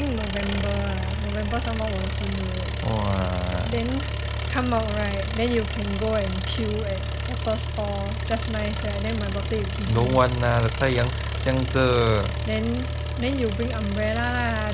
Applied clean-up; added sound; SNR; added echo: none; Engine; 1 dB; none.